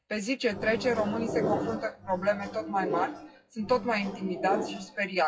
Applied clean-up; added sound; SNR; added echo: classical method WPE with log-MMSE.